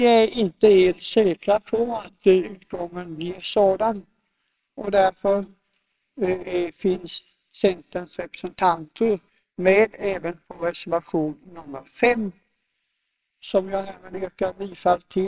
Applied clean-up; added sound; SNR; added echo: neural separator model SepFormer WHAMR!.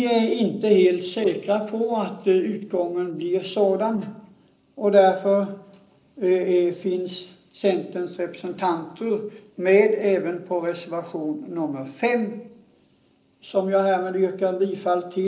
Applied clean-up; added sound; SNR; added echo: neural separator model SepFormer DNS4.